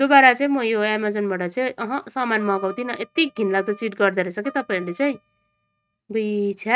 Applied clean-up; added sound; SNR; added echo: neural mask model RNNoise.